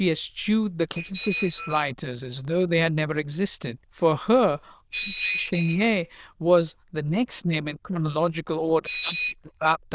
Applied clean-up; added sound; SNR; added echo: neural diffusion model UNIVERSE++.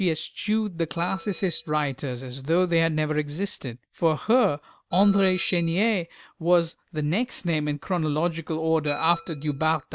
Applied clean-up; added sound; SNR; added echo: neural mask model DeepFilterNet 3.